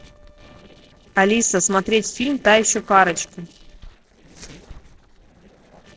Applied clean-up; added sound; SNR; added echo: neural separator model SepFormer DNS4.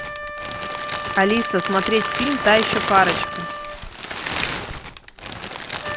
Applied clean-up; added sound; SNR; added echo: none; Wind instrument, woodwind instrument + Crumpling, crinkling; 4 dB; none.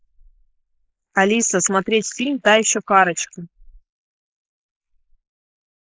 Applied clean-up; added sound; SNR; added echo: neural mask model Resemble Enhance denoiser.